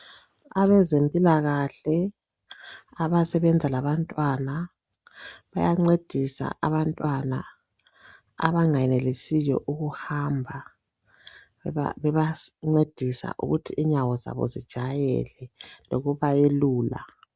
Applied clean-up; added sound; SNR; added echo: none; none; none; none.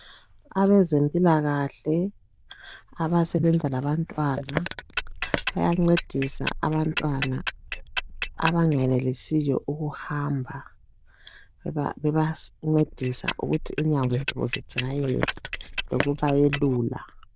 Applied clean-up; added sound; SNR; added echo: neural diffusion model UNIVERSE++.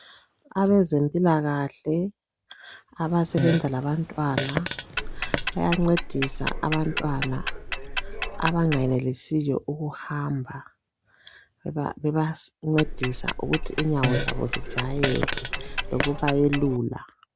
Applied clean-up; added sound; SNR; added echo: none; Fart + Tick-tock; 3 dB; none.